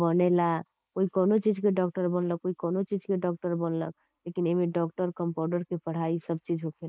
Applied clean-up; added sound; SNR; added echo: neural mask model Resemble Enhance denoiser.